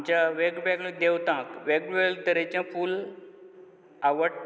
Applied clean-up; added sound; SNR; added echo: none; none; none; none.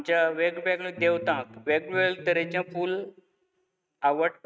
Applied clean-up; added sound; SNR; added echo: neural mask model RNNoise.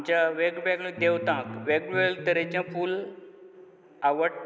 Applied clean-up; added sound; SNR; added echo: none; Bass guitar; 13 dB; none.